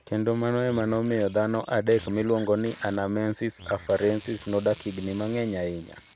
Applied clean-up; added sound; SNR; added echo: none; Animal + Packing tape, duct tape; 18 dB; none.